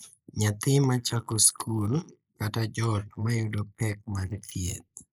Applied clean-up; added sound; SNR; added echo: neural mask model Resemble Enhance denoiser.